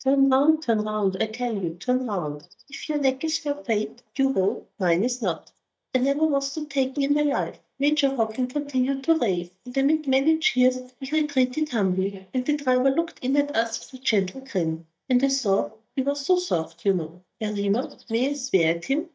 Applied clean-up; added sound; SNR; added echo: neural mask model DeepFilterNet 3.